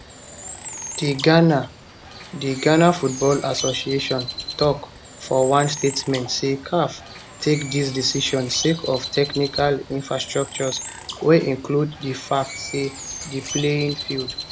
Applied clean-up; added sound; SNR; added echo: none; Bird; 12 dB; none.